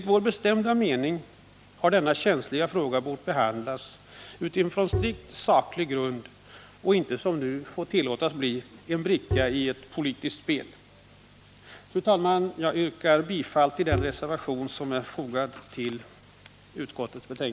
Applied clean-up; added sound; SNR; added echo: none; Bowed string instrument; 4 dB; none.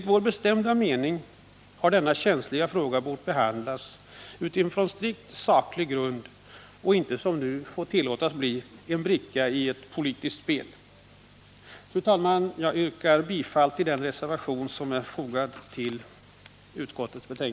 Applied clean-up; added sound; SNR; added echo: none; none; none; none.